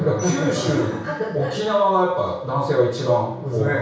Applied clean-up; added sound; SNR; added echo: none; none; none; reverberation time 0.6 s.